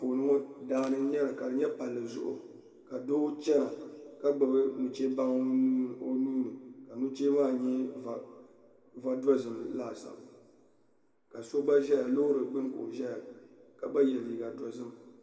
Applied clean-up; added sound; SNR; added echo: none; none; none; reverberation time 1.7 s.